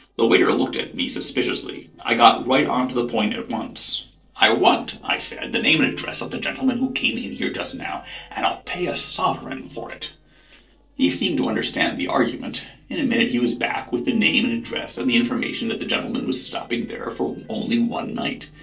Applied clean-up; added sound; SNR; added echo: neural separator model SepFormer DNS4.